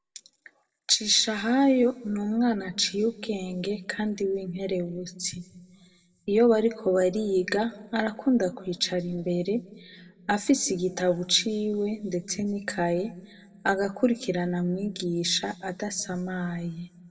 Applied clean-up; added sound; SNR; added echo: none; none; none; reverberation time 1.0 s.